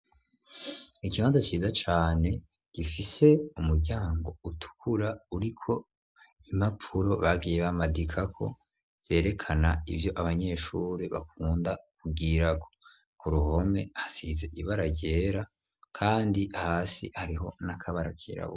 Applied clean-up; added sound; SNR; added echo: none; none; none; none.